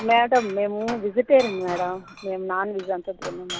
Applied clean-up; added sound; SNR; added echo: none; Glass; 15 dB; none.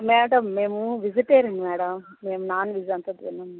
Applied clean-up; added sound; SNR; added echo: none; none; none; none.